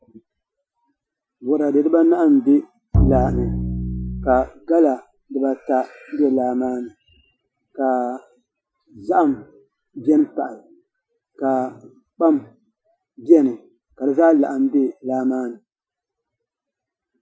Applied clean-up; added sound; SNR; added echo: classical method Wiener filter.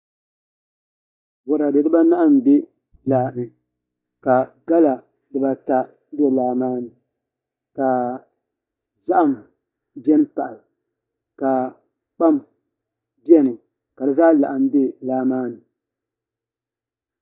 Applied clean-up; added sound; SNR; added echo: neural mask model DeepFilterNet 3.